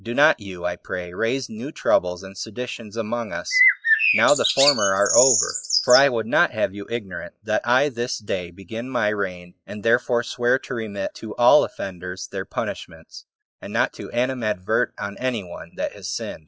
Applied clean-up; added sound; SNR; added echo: classical method log-MMSE.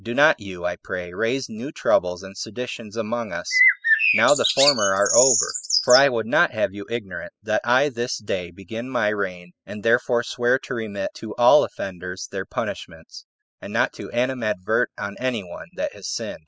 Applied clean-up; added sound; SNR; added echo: classical method spectral subtraction.